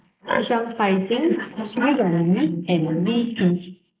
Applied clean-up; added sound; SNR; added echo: neural mask model Resemble Enhance denoiser.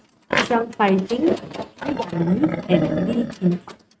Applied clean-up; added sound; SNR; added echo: neural mask model RNNoise.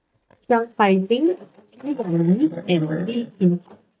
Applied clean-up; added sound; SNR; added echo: neural mask model DeepFilterNet 3.